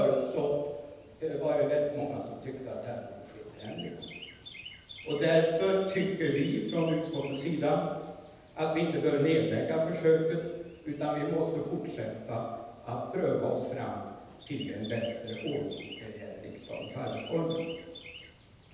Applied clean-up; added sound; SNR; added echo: none; Chirp, tweet; 20 dB; reverberation time 1.1 s.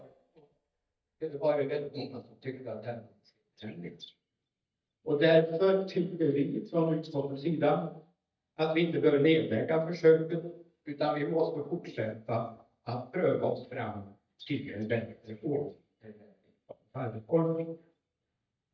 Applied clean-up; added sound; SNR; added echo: neural mask model DeepFilterNet 3.